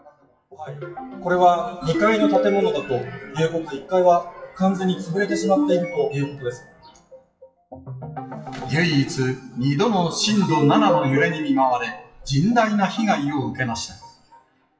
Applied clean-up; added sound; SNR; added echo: classical method WPE with log-MMSE.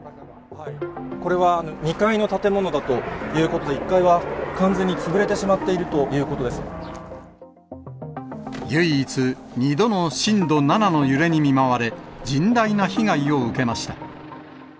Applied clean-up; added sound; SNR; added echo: none; none; none; none.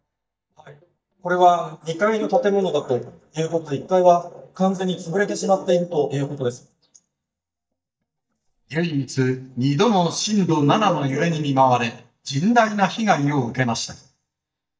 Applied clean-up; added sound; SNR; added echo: neural mask model DeepFilterNet 3.